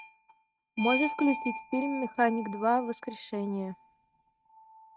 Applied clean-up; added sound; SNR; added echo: neural mask model RNNoise.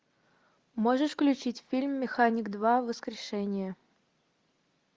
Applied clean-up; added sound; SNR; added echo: none; none; none; none.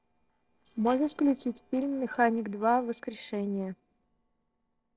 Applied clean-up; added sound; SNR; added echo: neural separator model SepFormer DNS4.